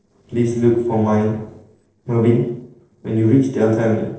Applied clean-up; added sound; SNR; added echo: neural separator model SepFormer DNS4.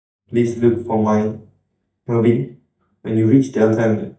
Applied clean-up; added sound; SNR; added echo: neural mask model DeepFilterNet 3.